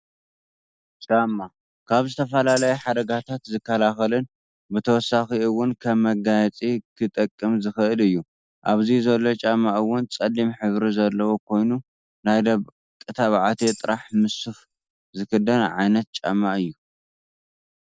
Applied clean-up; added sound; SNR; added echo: none; Tambourine; 17 dB; none.